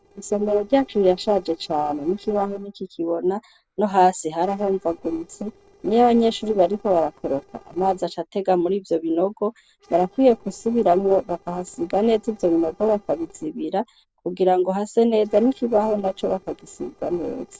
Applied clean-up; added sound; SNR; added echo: neural separator model SepFormer DNS4.